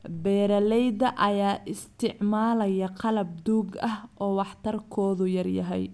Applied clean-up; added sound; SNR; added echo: none; none; none; none.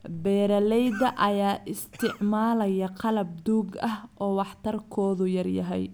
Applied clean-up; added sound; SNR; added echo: none; Cough; 16 dB; none.